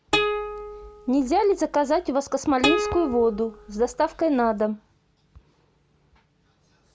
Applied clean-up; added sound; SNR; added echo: none; Plucked string instrument; 4 dB; none.